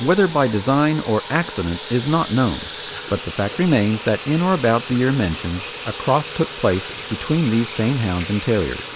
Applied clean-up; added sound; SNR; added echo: none; Sink (filling or washing) / Water tap, faucet; 12 dB; none.